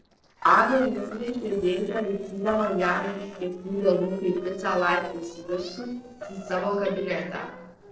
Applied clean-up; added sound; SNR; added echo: neural separator model SepFormer DNS4.